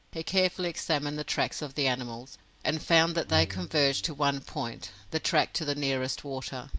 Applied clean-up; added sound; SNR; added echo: none; Bowed string instrument; 12 dB; none.